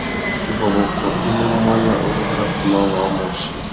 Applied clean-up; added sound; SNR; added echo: none; Fixed-wing aircraft, airplane; 0 dB; reverberation time 1.5 s.